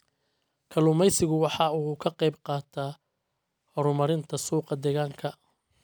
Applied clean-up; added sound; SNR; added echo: none; none; none; none.